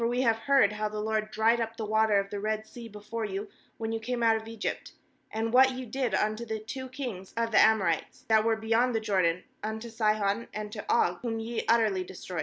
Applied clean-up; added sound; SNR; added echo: none; none; none; none.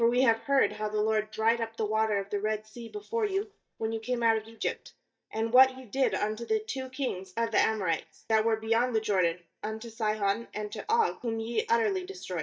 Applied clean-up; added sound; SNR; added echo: neural mask model DeepFilterNet 3.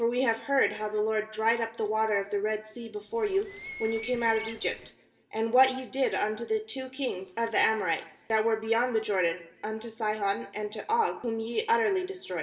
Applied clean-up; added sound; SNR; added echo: none; Bird; 13 dB; reverberation time 0.8 s.